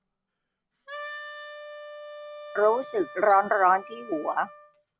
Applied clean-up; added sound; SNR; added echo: none; Wind instrument, woodwind instrument; 15 dB; none.